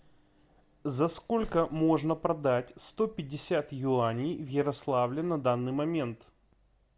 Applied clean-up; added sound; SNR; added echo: none; none; none; none.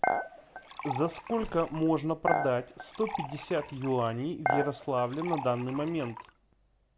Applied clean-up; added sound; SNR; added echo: none; Dishes, pots, and pans / Chink, clink; 4 dB; none.